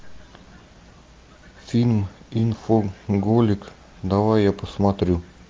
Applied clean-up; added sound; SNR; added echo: none; none; none; none.